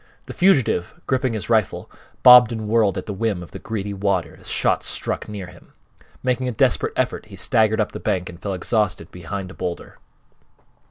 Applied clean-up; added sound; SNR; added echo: none; none; none; none.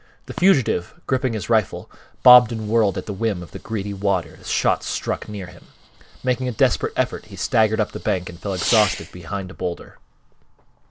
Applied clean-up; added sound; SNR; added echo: none; Fireworks; 16 dB; none.